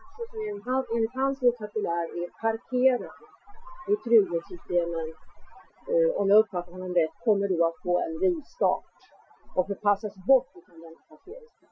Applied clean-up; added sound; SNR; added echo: classical method Wiener filter.